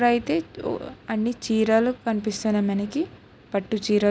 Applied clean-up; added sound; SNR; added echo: none; none; none; none.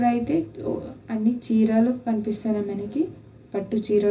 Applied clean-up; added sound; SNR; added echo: none; none; none; reverberation time 0.4 s.